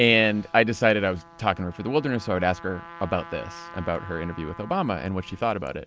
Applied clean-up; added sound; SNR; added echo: none; Trumpet; 19 dB; none.